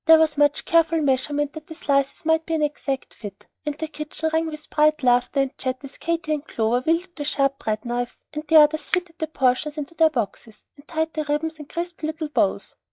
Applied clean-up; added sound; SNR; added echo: classical method log-MMSE.